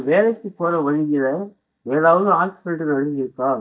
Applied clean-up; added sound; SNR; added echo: neural mask model DeepFilterNet 3.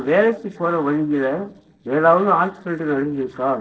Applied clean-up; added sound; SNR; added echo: neural separator model SepFormer DNS4.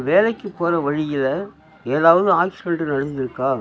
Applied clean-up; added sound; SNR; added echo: none; none; none; none.